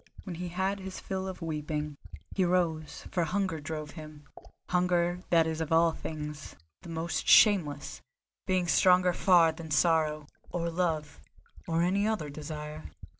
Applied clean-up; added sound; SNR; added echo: none; Fill (with liquid); 19 dB; none.